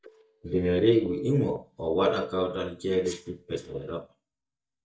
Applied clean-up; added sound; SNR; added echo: neural mask model DeepFilterNet 3.